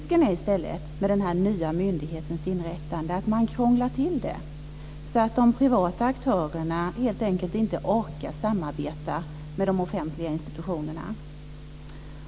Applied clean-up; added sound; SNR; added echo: none; none; none; none.